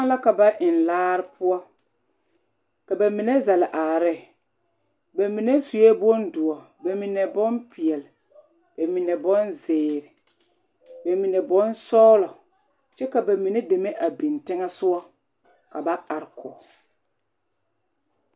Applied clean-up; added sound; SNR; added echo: none; none; none; none.